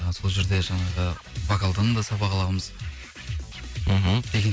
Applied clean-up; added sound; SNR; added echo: none; none; none; none.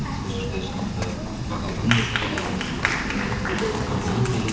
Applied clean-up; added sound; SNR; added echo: none; Applause; -3 dB; reverberation time 0.7 s.